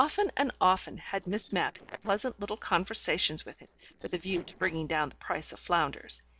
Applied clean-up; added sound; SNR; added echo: neural separator model SepFormer DNS4.